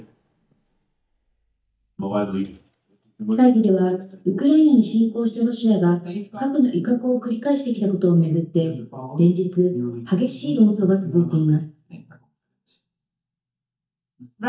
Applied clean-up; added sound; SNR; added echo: neural mask model DeepFilterNet 3.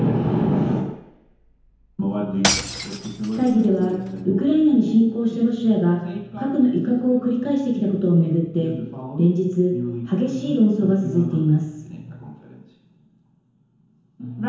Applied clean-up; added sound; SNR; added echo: none; Shatter / Crushing; 8 dB; reverberation time 1.0 s.